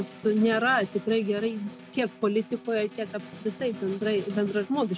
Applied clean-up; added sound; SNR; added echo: none; Snare drum; 15 dB; none.